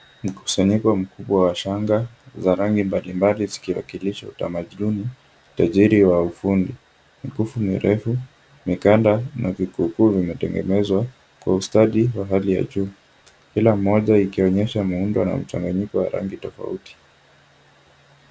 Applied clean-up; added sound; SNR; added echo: none; none; none; none.